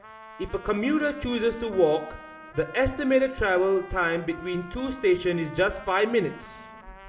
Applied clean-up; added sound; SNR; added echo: none; Trumpet; 19 dB; reverberation time 1.8 s.